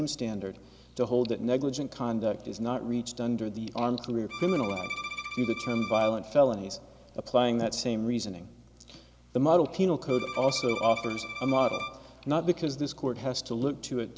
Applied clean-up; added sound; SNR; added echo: none; Bowed string instrument; 10 dB; none.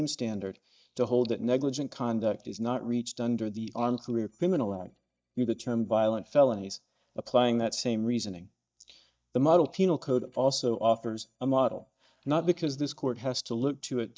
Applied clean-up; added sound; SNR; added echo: neural mask model DeepFilterNet 3.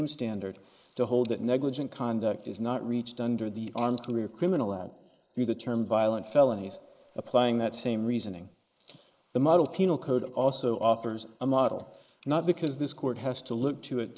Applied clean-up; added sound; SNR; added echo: neural mask model Resemble Enhance denoiser.